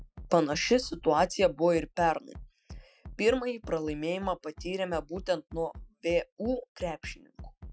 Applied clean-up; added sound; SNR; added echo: classical method Wiener filter.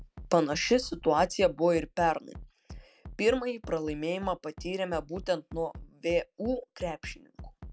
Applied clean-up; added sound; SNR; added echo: none; Bass drum; 17 dB; none.